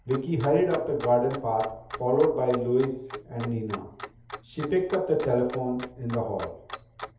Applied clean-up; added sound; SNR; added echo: none; Clock; 14 dB; reverberation time 0.8 s.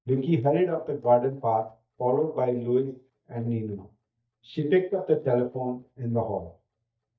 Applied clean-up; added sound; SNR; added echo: neural mask model DeepFilterNet 3.